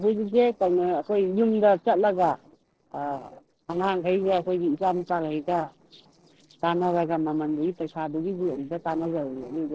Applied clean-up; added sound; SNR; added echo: neural separator model SepFormer DNS4.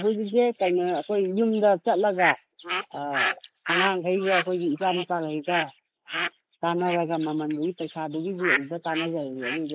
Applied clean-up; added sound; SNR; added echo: neural mask model Resemble Enhance denoiser.